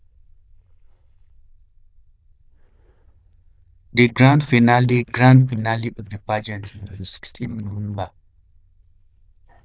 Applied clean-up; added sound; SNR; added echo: neural diffusion model UNIVERSE++.